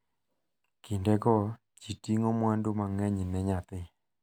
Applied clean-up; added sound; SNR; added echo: none; none; none; none.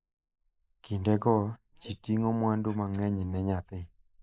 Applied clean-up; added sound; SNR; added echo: neural mask model Resemble Enhance denoiser.